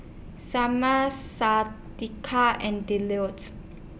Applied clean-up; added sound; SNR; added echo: none; none; none; none.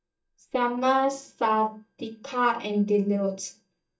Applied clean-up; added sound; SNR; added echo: neural mask model DeepFilterNet 3.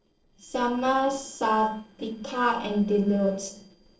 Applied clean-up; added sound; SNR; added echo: neural separator model SepFormer DNS4.